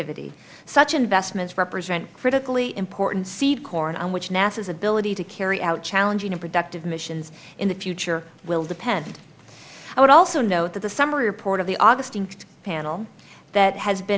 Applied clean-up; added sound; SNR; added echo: none; none; none; none.